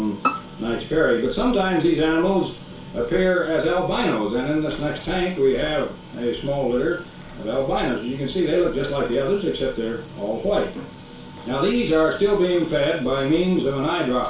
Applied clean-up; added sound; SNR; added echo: none; Bowed string instrument; 7 dB; reverberation time 0.3 s.